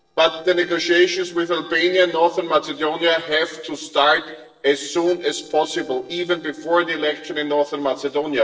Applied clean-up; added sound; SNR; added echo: neural separator model SepFormer DNS4.